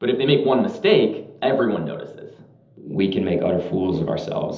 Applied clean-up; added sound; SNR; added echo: none; none; none; reverberation time 1.2 s.